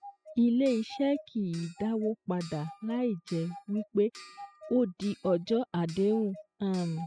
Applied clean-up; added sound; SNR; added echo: classical method spectral subtraction.